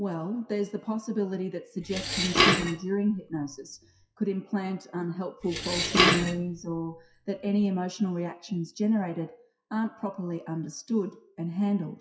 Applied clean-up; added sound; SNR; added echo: classical method WPE with log-MMSE.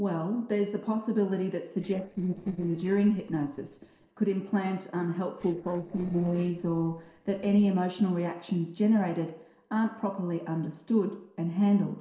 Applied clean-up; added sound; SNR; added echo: neural separator model SepFormer DNS4.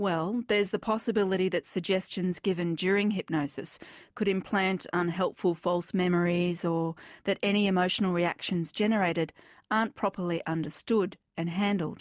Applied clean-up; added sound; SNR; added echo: none; none; none; none.